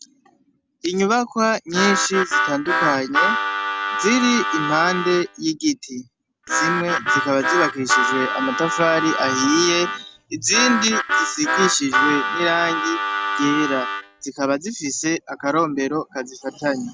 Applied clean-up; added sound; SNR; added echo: none; Harmonica; 0 dB; none.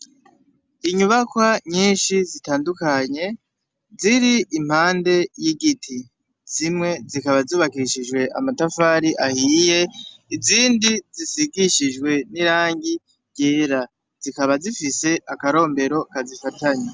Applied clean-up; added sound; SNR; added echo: none; none; none; none.